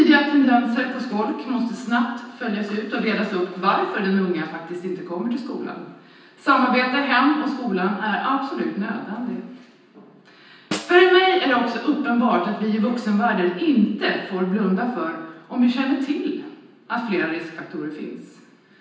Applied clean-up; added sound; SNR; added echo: none; Snare drum; 15 dB; reverberation time 0.9 s.